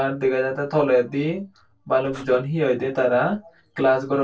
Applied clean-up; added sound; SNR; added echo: neural separator model SepFormer DNS4.